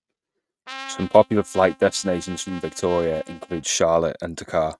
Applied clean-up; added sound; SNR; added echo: neural mask model RNNoise.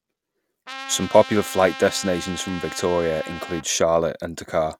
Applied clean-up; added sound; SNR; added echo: none; Trumpet; 13 dB; none.